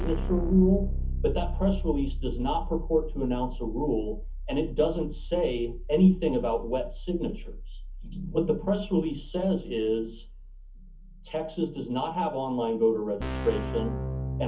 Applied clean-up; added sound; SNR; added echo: none; Keyboard (musical); 5 dB; reverberation time 0.3 s.